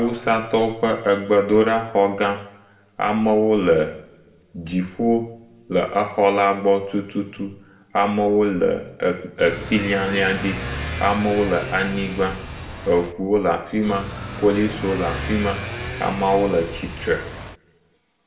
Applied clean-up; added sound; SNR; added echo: none; Motorcycle / Accelerating, revving, vroom; 9 dB; reverberation time 0.6 s.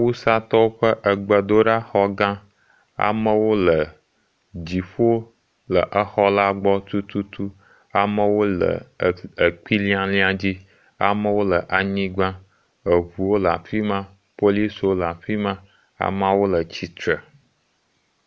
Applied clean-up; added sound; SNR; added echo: none; none; none; none.